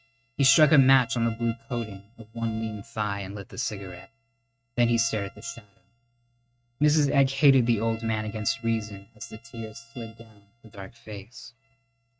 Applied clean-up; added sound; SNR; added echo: neural mask model RNNoise.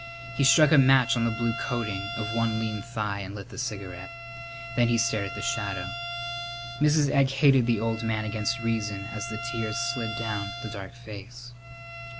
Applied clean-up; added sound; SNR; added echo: none; Bowed string instrument; 10 dB; none.